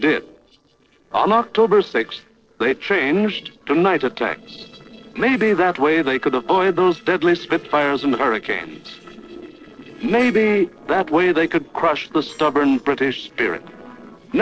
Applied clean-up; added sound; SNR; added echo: neural separator model SepFormer DNS4.